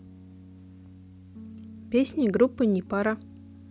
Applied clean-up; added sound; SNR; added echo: none; Piano; 17 dB; none.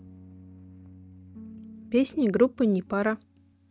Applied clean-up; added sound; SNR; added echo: neural mask model RNNoise.